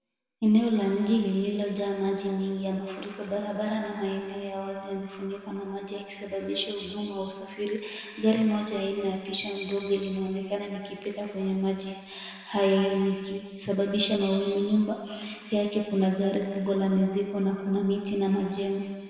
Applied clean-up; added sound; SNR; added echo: none; none; none; reverberation time 2.2 s.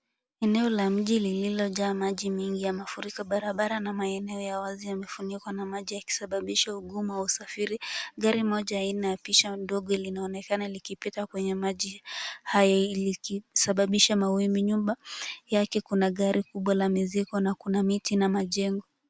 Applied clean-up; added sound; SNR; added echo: none; none; none; none.